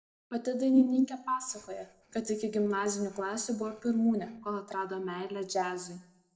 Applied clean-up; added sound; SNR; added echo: neural separator model SepFormer DNS4.